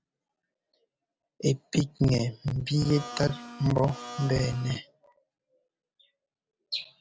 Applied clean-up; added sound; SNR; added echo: none; Domestic sounds, home sounds; 12 dB; none.